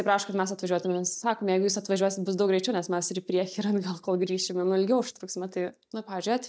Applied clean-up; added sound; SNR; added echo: neural mask model DeepFilterNet 3.